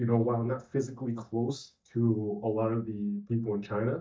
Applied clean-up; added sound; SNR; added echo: neural mask model DeepFilterNet 3.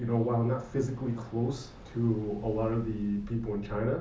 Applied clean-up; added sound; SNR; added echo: none; Waves, surf; 16 dB; reverberation time 0.8 s.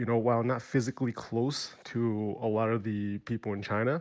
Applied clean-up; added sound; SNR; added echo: none; none; none; none.